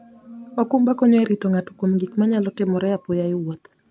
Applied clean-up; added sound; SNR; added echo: none; none; none; none.